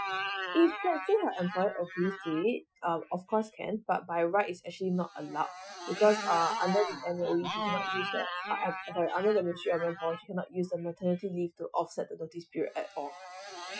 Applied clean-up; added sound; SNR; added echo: classical method Wiener filter.